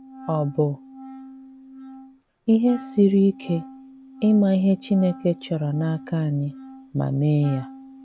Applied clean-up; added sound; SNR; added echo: none; Wind instrument, woodwind instrument; 18 dB; none.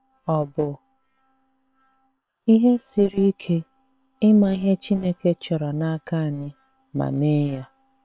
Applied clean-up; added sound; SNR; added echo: neural separator model SepFormer WHAM!.